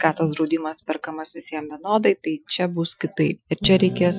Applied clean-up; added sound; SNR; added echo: classical method Wiener filter.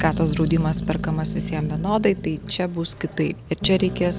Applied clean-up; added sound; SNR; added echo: none; Growling; 6 dB; none.